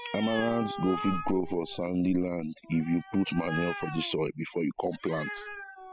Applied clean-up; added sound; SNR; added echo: classical method spectral subtraction.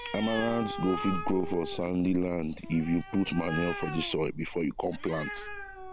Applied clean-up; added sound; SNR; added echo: none; Animal; 8 dB; none.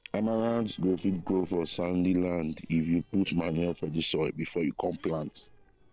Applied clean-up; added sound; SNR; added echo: neural separator model SepFormer DNS4.